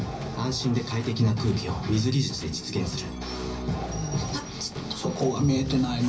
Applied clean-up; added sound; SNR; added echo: none; Tools; 16 dB; reverberation time 0.5 s.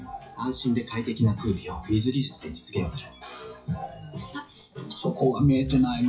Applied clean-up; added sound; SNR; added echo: classical method WPE with log-MMSE.